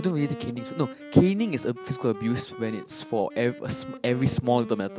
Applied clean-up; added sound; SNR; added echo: none; Wind instrument, woodwind instrument; 14 dB; none.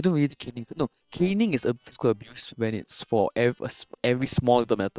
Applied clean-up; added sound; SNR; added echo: neural separator model SepFormer WHAM!.